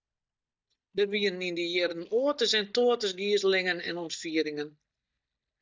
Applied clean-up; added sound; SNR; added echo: neural mask model DeepFilterNet 3.